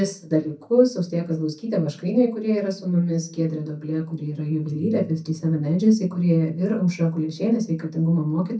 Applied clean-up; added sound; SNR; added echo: neural mask model DeepFilterNet 3.